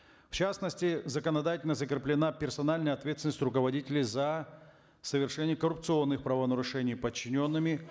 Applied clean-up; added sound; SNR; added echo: none; none; none; none.